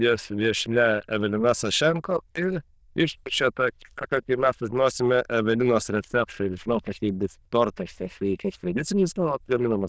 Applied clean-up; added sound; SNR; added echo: neural diffusion model UNIVERSE++.